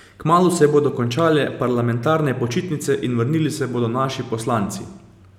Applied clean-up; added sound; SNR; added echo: none; none; none; none.